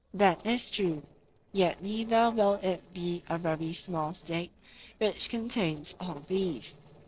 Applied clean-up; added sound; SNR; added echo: neural separator model SepFormer DNS4.